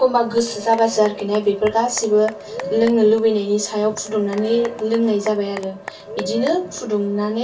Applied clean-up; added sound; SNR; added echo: none; Applause / Cheering / Clapping; 15 dB; reverberation time 0.2 s.